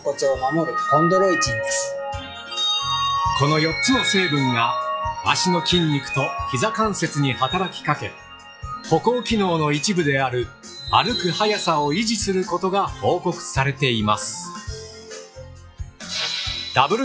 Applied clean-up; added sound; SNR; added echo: classical method log-MMSE.